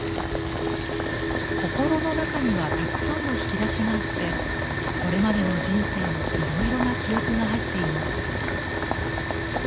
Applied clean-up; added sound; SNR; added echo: none; Boiling; 0 dB; none.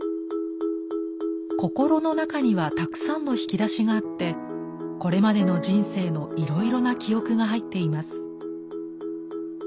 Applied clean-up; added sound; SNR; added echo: none; none; none; none.